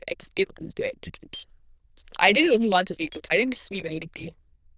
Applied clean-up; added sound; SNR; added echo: neural diffusion model UNIVERSE++.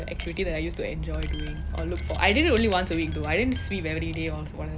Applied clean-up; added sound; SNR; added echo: none; Wind chime; 3 dB; none.